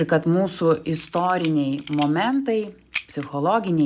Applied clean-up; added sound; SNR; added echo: none; Camera; 17 dB; none.